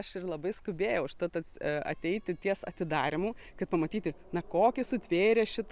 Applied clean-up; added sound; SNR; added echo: none; none; none; none.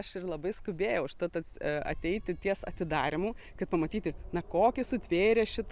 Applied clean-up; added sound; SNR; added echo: none; Wind / Bird; 15 dB; none.